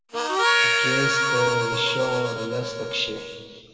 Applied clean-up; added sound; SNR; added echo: none; Harmonica; -4 dB; reverberation time 2.5 s.